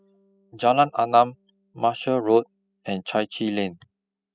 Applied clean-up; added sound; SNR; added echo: classical method spectral subtraction.